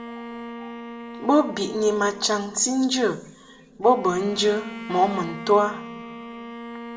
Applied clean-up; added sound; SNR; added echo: none; Bowed string instrument; 13 dB; reverberation time 1.3 s.